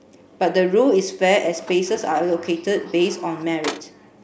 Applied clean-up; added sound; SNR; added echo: none; Sliding door; 17 dB; none.